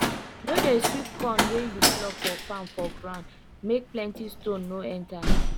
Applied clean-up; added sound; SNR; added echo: none; Slam; -3 dB; none.